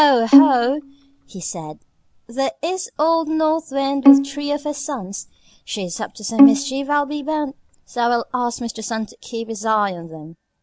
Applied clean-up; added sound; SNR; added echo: none; Bowed string instrument; -2 dB; none.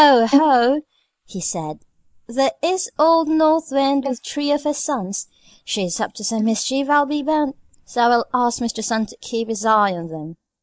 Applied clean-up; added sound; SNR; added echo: neural mask model Resemble Enhance denoiser.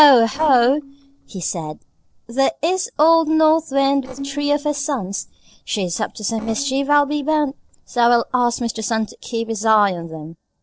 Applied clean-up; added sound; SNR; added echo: neural separator model SepFormer DNS4.